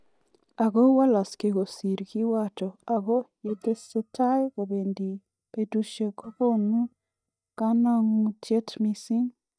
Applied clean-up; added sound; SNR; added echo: neural mask model DeepFilterNet 3.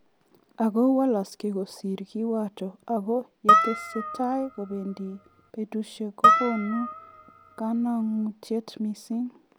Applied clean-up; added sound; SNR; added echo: none; Harp; -4 dB; none.